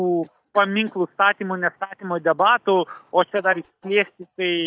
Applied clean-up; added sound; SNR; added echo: neural mask model DeepFilterNet 3.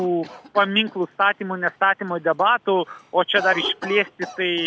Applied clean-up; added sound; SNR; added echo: none; Cough; 17 dB; none.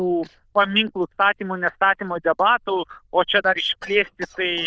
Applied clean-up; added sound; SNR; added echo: neural diffusion model UNIVERSE++.